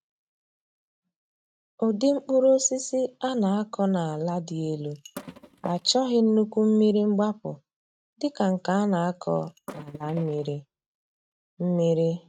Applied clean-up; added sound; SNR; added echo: neural mask model RNNoise.